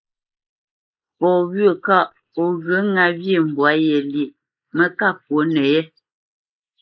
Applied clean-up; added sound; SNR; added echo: neural mask model Resemble Enhance denoiser.